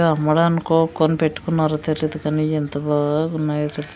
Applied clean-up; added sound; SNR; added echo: none; none; none; none.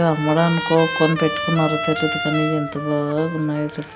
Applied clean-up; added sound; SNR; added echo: none; Trumpet; 7 dB; reverberation time 0.6 s.